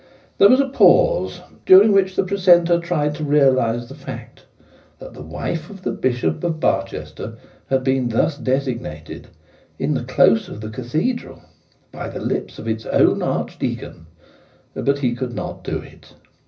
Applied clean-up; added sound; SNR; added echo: none; none; none; reverberation time 0.4 s.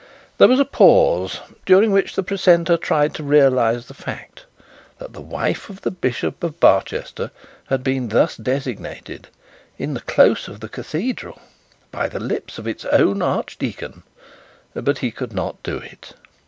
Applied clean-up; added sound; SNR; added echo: none; none; none; none.